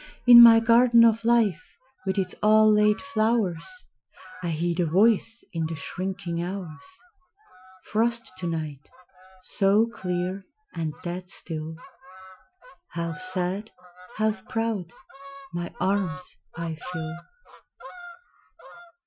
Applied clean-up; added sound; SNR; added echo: classical method Wiener filter.